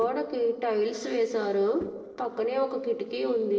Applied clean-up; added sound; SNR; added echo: neural separator model SepFormer DNS4.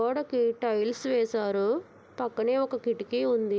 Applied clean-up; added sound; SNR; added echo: none; none; none; none.